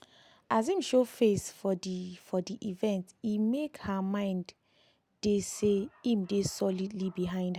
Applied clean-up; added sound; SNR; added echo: none; none; none; none.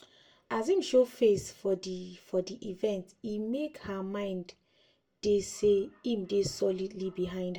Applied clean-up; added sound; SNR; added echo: none; none; none; reverberation time 0.2 s.